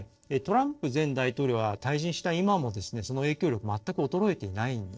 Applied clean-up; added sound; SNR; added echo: neural separator model SepFormer DNS4.